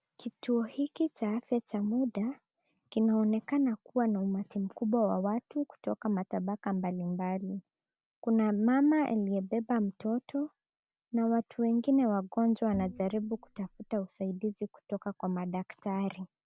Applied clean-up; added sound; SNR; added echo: none; Bowed string instrument; 17 dB; none.